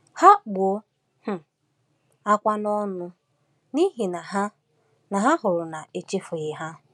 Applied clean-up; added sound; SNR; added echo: none; none; none; none.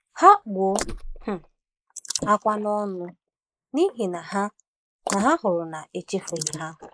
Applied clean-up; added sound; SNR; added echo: neural mask model Resemble Enhance denoiser.